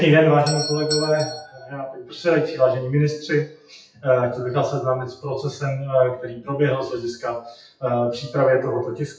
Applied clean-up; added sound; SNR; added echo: classical method WPE with log-MMSE.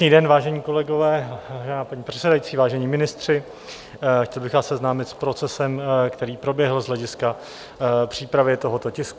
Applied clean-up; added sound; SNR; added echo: none; none; none; none.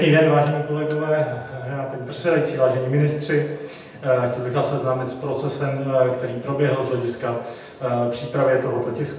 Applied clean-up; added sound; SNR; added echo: none; Doorbell; 16 dB; reverberation time 0.8 s.